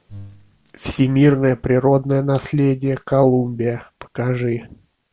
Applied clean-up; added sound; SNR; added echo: none; none; none; none.